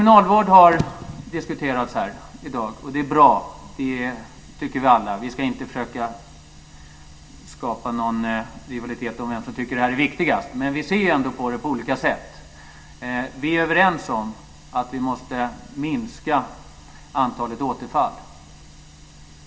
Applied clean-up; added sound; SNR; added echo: none; Fireworks / Boom; 14 dB; reverberation time 0.4 s.